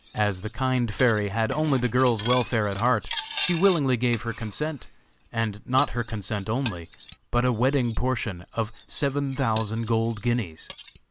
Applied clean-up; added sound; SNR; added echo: none; Cutlery, silverware; 12 dB; none.